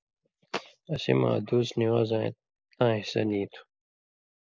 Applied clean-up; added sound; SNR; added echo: neural mask model Resemble Enhance denoiser.